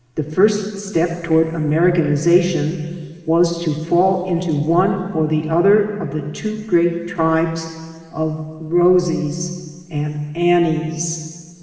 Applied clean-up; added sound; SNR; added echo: none; none; none; reverberation time 2.1 s.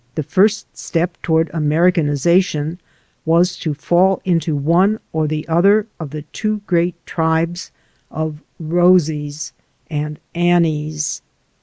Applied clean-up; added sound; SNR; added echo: none; none; none; none.